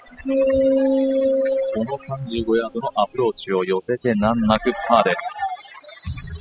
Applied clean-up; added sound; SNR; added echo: classical method spectral subtraction.